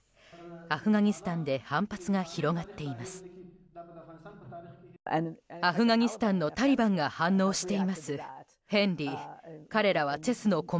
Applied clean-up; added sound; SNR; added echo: none; none; none; none.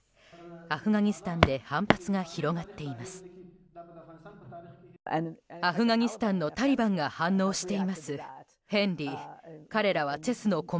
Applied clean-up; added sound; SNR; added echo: none; Walk, footsteps; -4 dB; none.